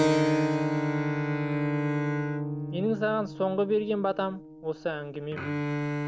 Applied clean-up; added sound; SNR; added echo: none; Bowed string instrument + Keyboard (musical); -3 dB; none.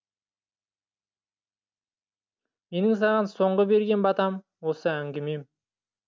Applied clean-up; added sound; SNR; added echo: none; none; none; none.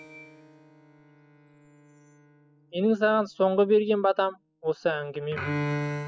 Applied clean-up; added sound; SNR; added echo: classical method spectral subtraction.